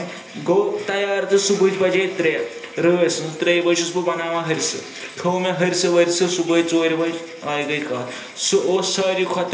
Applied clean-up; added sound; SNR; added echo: none; none; none; reverberation time 1.4 s.